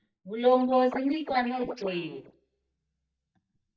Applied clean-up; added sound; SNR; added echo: neural mask model DeepFilterNet 3.